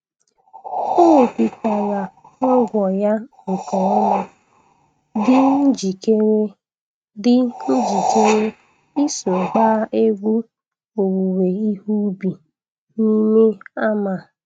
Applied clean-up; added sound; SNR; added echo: neural mask model RNNoise.